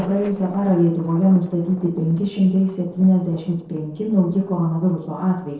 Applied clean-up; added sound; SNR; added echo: neural separator model SepFormer DNS4.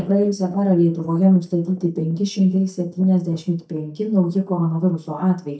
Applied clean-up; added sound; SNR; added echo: neural mask model DeepFilterNet 3.